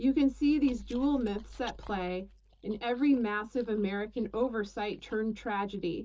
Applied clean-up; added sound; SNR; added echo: neural mask model DeepFilterNet 3.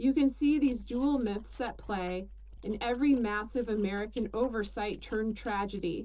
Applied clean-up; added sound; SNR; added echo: neural separator model SepFormer DNS4.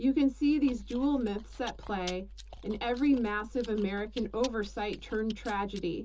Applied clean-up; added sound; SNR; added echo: none; Chewing, mastication; 15 dB; reverberation time 0.2 s.